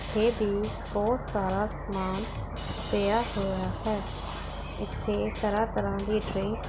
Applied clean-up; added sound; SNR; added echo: none; Drum kit; 14 dB; none.